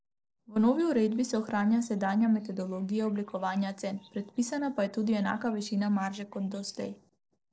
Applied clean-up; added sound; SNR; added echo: neural separator model SepFormer DNS4.